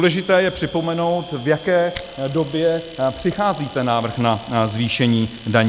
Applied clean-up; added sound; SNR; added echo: none; Domestic sounds, home sounds; 18 dB; none.